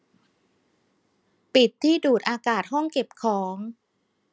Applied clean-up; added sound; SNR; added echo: none; none; none; none.